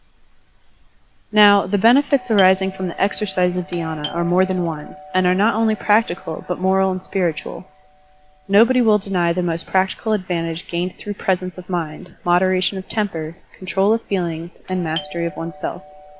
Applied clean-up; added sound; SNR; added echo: none; Doorbell; 19 dB; none.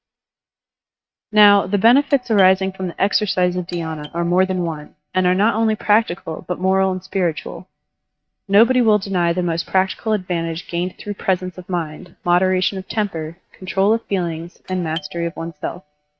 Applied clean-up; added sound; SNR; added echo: neural mask model RNNoise.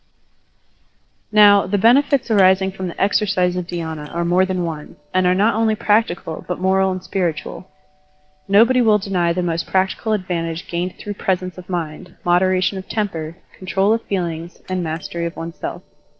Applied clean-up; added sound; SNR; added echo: neural separator model SepFormer DNS4.